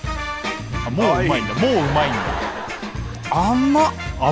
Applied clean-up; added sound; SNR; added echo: none; none; none; none.